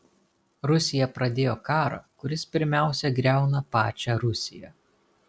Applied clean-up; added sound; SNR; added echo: none; none; none; none.